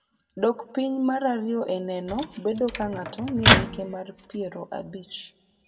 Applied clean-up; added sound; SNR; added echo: none; Microwave oven; -3 dB; reverberation time 0.8 s.